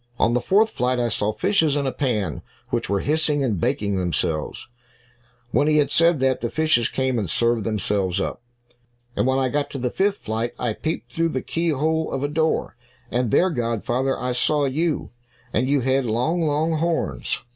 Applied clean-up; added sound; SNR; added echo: none; none; none; none.